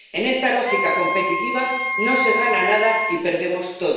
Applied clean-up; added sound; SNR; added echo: none; Wind instrument, woodwind instrument; 2 dB; reverberation time 0.9 s.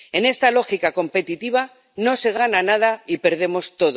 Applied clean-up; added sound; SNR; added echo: none; none; none; none.